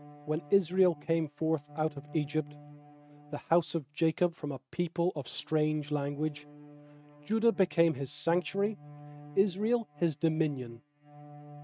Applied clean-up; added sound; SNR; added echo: neural mask model RNNoise.